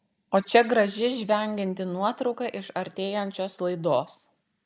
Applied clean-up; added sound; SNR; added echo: none; none; none; none.